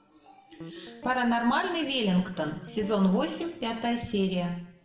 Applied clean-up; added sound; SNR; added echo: none; Guitar; 18 dB; reverberation time 0.8 s.